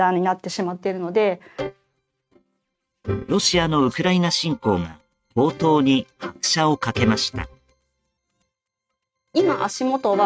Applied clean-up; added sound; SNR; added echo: neural mask model RNNoise.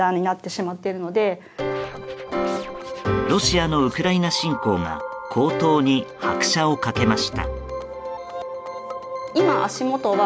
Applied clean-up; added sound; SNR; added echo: none; Scratching (performance technique); 19 dB; none.